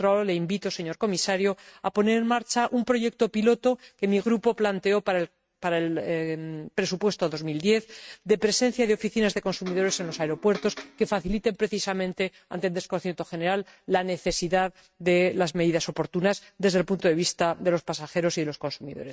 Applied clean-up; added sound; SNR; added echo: neural mask model RNNoise.